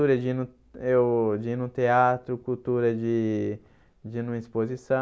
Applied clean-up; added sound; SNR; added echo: none; none; none; none.